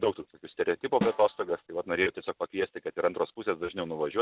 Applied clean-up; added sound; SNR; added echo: none; Snare drum; 9 dB; none.